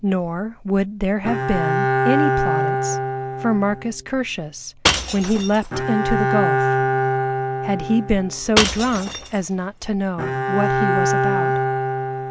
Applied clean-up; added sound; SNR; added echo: none; Bowed string instrument + Shatter / Crushing; -1 dB; none.